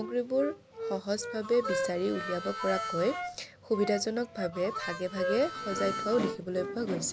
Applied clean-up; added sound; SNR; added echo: none; Harmonica + Wind instrument, woodwind instrument; 6 dB; none.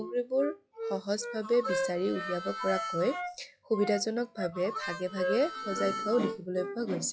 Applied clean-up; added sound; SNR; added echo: classical method log-MMSE.